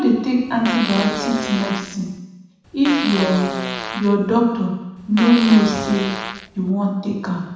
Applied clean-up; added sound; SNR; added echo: none; Fart; 8 dB; reverberation time 1.0 s.